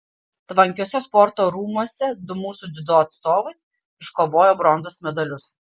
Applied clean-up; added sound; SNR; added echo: none; none; none; none.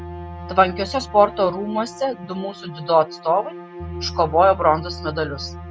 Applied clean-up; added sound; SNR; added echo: none; Bass guitar + Bowed string instrument; 12 dB; none.